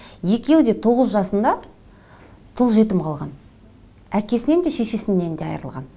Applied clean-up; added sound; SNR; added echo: none; none; none; none.